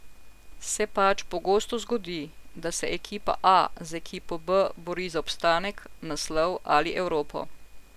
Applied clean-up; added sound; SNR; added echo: none; none; none; none.